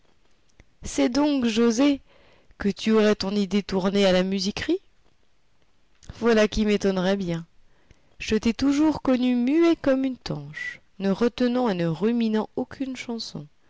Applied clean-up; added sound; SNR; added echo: none; none; none; none.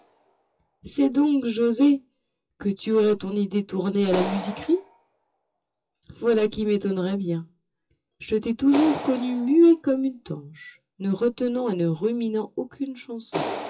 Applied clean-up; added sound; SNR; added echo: classical method WPE with log-MMSE.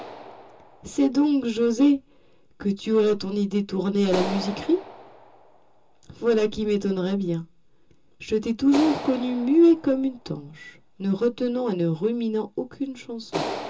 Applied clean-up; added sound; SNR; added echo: none; Clapping; 14 dB; reverberation time 0.2 s.